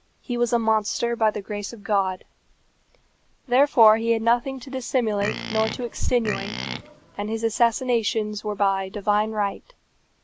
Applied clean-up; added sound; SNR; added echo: none; Livestock, farm animals, working animals; 8 dB; none.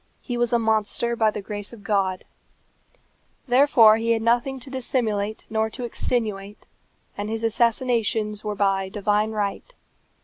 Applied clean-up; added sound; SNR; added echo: none; none; none; none.